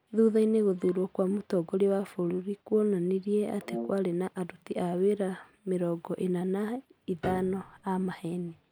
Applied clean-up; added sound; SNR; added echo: none; Brass instrument + Piano; 13 dB; none.